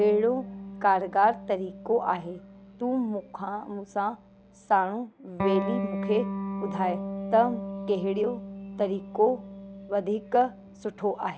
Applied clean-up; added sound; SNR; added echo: none; Electric guitar; 8 dB; none.